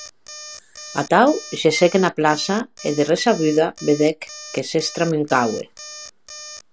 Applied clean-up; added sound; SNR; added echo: none; Alarm; 17 dB; none.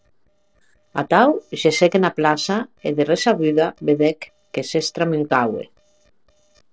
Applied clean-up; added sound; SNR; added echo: neural separator model SepFormer DNS4.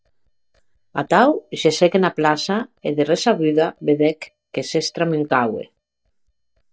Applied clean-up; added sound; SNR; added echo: neural mask model DeepFilterNet 3.